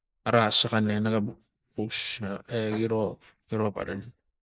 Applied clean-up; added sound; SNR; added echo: neural mask model Resemble Enhance denoiser.